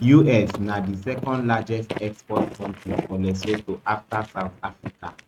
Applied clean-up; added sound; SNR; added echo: neural mask model RNNoise.